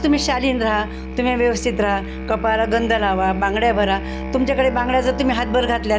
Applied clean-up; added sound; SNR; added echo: none; Musical instrument; 8 dB; none.